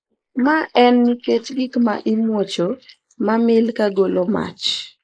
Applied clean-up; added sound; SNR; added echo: neural mask model Resemble Enhance denoiser.